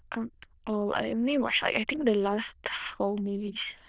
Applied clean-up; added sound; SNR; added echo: neural diffusion model UNIVERSE++.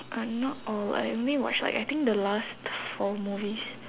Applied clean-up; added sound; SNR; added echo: none; none; none; none.